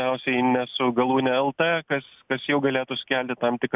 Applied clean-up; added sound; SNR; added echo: none; none; none; none.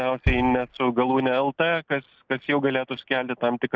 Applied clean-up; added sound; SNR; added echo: neural separator model SepFormer DNS4.